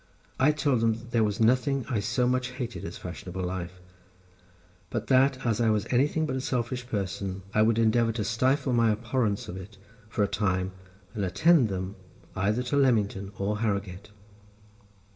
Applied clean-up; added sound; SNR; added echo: none; none; none; reverberation time 0.3 s.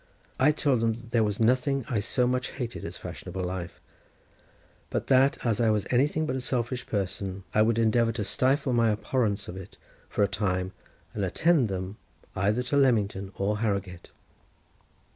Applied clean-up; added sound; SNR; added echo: none; none; none; none.